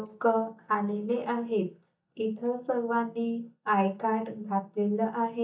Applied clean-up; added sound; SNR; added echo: neural mask model DeepFilterNet 3.